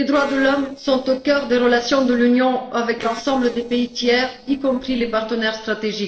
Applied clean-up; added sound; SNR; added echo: neural separator model SepFormer DNS4.